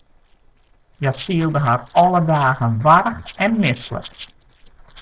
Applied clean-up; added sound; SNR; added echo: neural separator model SepFormer DNS4.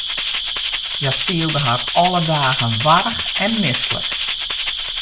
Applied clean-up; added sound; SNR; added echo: none; Cricket + Rattle (instrument); 1 dB; none.